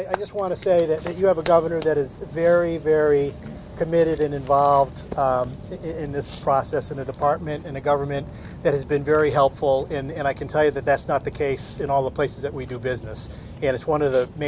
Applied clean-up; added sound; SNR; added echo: none; none; none; none.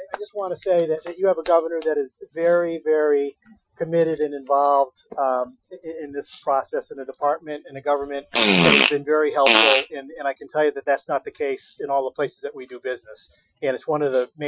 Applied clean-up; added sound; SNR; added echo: classical method Wiener filter.